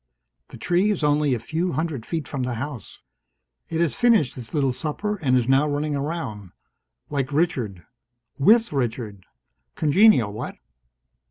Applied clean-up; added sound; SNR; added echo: none; none; none; none.